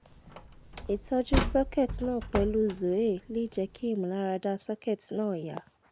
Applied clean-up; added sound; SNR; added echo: none; Slam; 5 dB; none.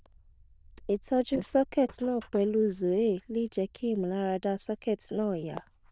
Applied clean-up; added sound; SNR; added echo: neural diffusion model UNIVERSE++.